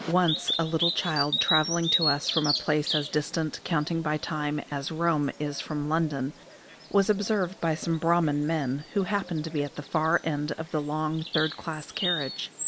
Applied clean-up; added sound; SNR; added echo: none; Bird vocalization, bird call, bird song; 7 dB; none.